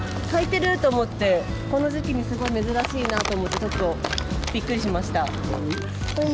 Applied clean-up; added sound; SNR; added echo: none; Rain + Chewing, mastication; 18 dB; none.